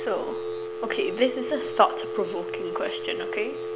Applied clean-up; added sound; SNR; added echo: none; Telephone; 4 dB; none.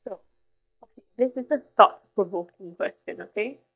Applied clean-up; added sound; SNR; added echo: neural mask model DeepFilterNet 3.